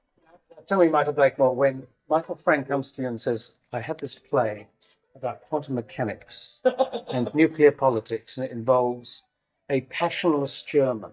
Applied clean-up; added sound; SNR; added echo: neural mask model DeepFilterNet 3.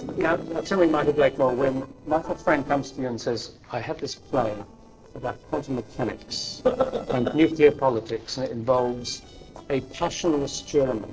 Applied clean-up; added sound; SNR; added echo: neural separator model SepFormer DNS4.